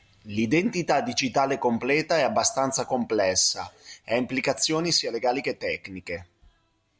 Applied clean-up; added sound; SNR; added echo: none; none; none; none.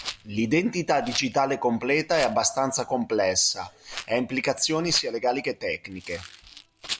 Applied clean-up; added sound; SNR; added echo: none; Rattle; 16 dB; none.